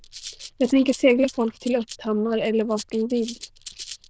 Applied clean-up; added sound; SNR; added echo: neural diffusion model UNIVERSE++.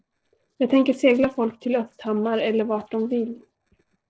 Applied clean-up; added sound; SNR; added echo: neural separator model SepFormer DNS4.